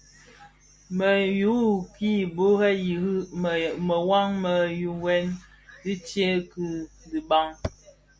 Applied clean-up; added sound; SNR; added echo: none; none; none; none.